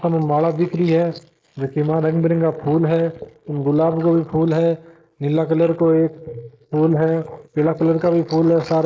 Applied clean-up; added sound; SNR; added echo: neural mask model Resemble Enhance denoiser.